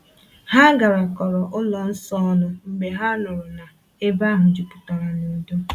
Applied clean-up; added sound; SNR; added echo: none; none; none; none.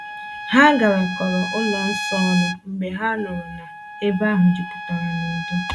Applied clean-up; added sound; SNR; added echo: none; Trumpet; 9 dB; none.